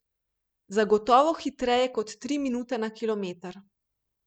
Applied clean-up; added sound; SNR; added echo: none; none; none; none.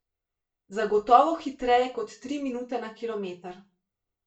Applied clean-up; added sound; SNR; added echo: none; none; none; reverberation time 0.3 s.